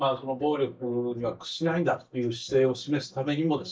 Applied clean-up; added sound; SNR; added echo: neural mask model DeepFilterNet 3.